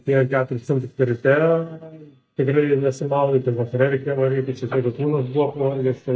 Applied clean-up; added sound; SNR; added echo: neural mask model DeepFilterNet 3.